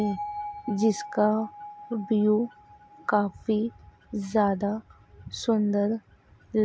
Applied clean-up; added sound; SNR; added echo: none; Bell; 15 dB; none.